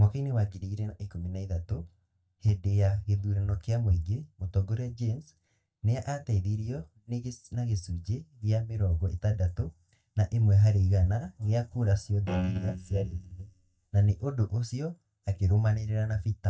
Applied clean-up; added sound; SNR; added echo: neural mask model DeepFilterNet 3.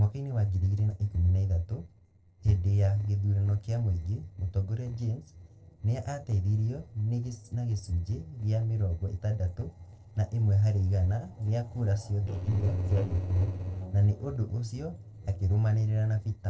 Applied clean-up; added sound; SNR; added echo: neural separator model SepFormer DNS4.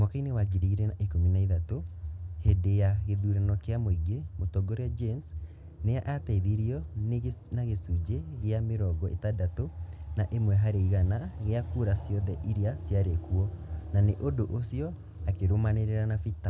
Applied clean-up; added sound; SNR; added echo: none; none; none; none.